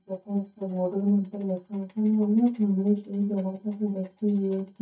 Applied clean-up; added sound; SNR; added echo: neural mask model DeepFilterNet 3.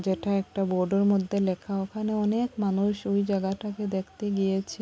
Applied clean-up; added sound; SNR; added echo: none; none; none; none.